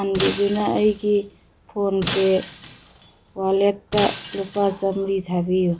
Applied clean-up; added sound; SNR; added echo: none; Shatter; 12 dB; none.